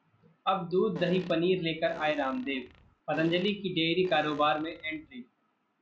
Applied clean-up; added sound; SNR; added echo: none; Fart; 17 dB; none.